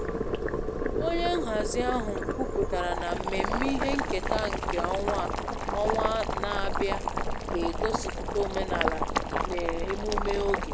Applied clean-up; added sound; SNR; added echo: none; Boiling; -2 dB; none.